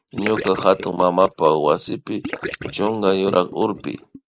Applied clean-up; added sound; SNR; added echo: neural mask model Resemble Enhance denoiser.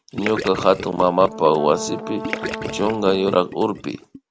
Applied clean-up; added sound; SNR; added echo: none; Brass instrument + Gurgling / Liquid; 10 dB; none.